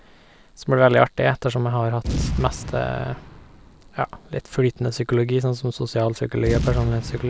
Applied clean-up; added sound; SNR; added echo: none; Boom; 9 dB; none.